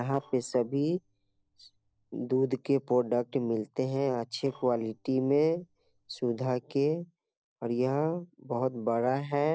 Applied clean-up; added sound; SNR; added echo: neural separator model SepFormer DNS4.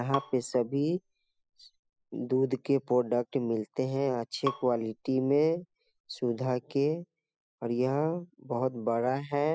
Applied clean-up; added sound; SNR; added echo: classical method spectral subtraction.